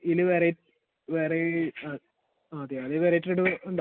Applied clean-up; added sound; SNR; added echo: none; none; none; none.